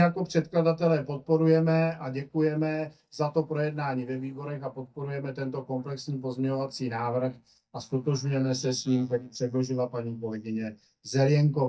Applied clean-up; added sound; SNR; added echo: neural mask model DeepFilterNet 3.